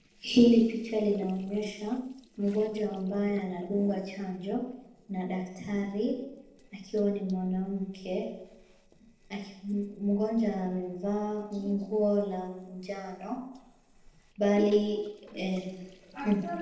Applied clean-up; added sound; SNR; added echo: neural separator model SepFormer DNS4.